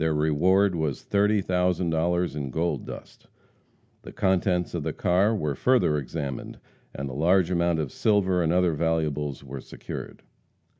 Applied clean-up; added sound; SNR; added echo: none; none; none; none.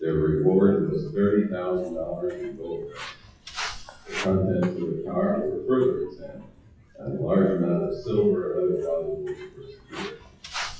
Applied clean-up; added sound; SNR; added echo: classical method WPE with log-MMSE.